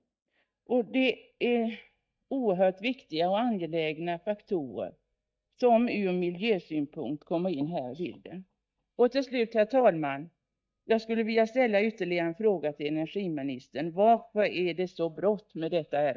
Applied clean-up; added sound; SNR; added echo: neural mask model DeepFilterNet 3.